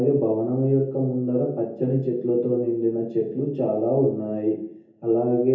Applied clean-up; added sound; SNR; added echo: none; none; none; reverberation time 0.7 s.